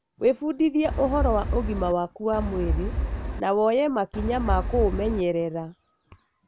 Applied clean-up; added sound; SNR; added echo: none; Wind; 2 dB; none.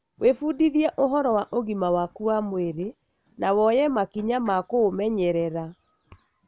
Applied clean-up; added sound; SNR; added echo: none; none; none; none.